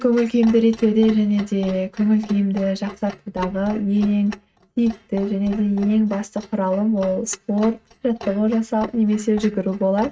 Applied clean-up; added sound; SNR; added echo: neural mask model RNNoise.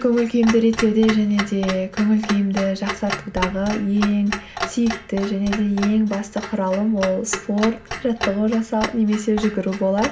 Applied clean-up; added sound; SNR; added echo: none; Clock; 10 dB; none.